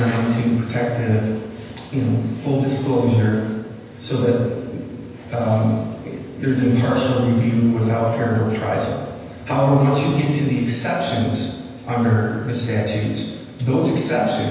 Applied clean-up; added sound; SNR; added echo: none; Tambourine; 20 dB; reverberation time 1.1 s.